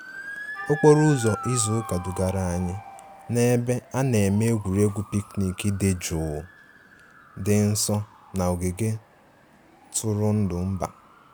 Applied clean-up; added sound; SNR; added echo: none; Wind instrument, woodwind instrument + Motor vehicle (road) / Siren; 16 dB; none.